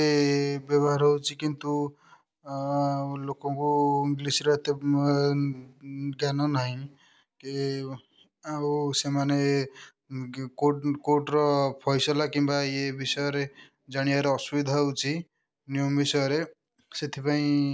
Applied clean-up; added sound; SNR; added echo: none; none; none; none.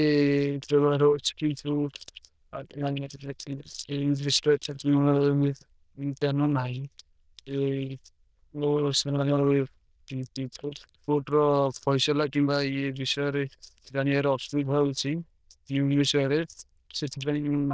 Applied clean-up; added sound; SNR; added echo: neural diffusion model UNIVERSE++.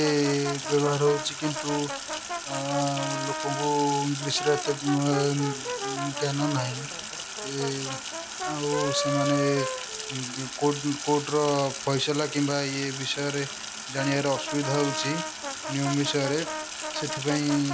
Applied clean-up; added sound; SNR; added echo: none; Brass instrument + Sink (filling or washing); 5 dB; none.